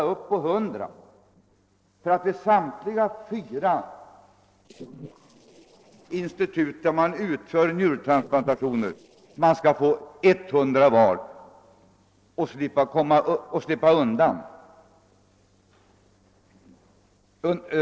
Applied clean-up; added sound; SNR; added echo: neural separator model SepFormer DNS4.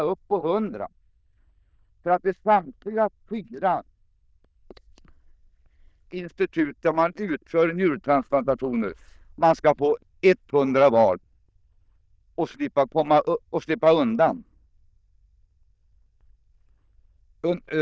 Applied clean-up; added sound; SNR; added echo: neural diffusion model UNIVERSE++.